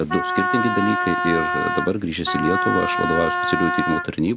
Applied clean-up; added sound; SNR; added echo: none; Wind instrument, woodwind instrument; 0 dB; none.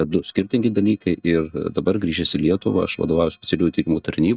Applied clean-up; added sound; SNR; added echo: neural mask model DeepFilterNet 3.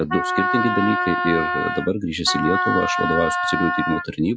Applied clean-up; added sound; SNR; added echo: classical method Wiener filter.